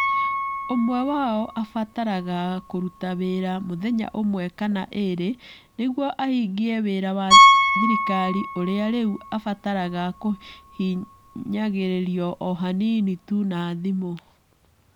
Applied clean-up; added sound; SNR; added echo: none; Piano; 0 dB; none.